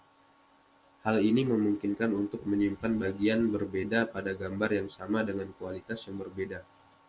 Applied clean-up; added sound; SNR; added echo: none; none; none; none.